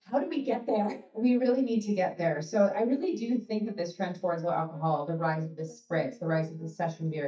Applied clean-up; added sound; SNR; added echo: neural mask model DeepFilterNet 3.